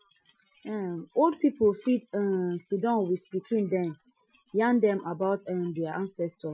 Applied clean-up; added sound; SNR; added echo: classical method Wiener filter.